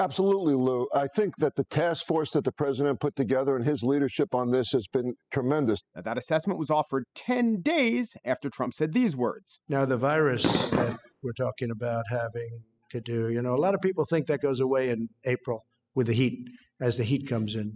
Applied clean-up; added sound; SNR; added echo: classical method spectral subtraction.